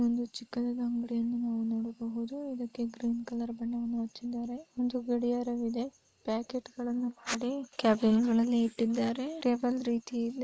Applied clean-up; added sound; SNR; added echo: neural mask model Resemble Enhance denoiser.